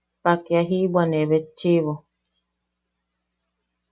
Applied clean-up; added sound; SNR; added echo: none; none; none; none.